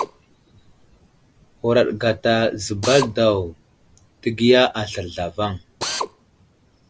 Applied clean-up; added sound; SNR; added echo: none; Drill; 13 dB; none.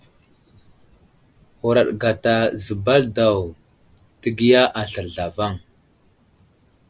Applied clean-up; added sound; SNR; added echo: none; none; none; none.